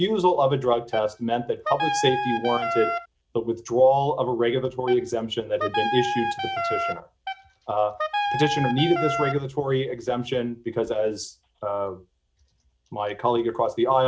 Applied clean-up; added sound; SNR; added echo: none; Wind instrument, woodwind instrument; 3 dB; none.